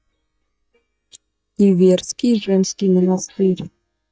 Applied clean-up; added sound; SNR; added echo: neural mask model DeepFilterNet 3.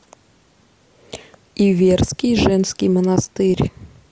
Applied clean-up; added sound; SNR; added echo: none; none; none; none.